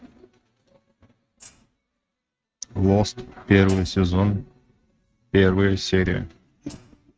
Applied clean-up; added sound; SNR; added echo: neural mask model RNNoise.